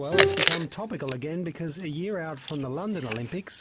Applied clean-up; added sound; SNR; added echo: none; Chewing, mastication + Bowed string instrument; -3 dB; none.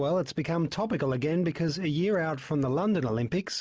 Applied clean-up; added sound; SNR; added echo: none; none; none; none.